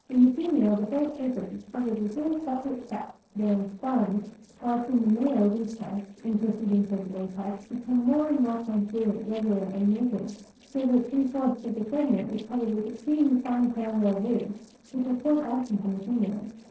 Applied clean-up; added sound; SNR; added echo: neural separator model SepFormer DNS4.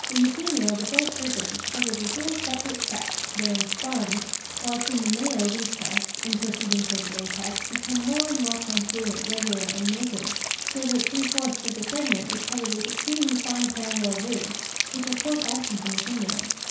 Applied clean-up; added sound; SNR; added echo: none; Rain; 0 dB; reverberation time 0.6 s.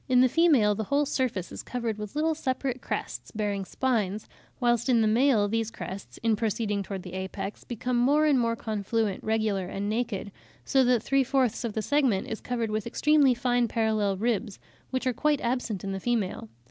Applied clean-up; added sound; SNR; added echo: none; none; none; none.